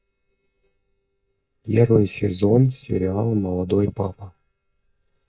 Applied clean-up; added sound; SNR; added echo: neural mask model DeepFilterNet 3.